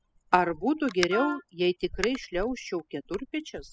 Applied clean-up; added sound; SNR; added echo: classical method spectral subtraction.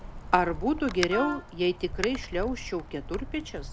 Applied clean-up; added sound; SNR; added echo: none; Wind + Wind instrument, woodwind instrument; 8 dB; none.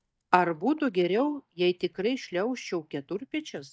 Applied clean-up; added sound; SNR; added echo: neural mask model DeepFilterNet 3.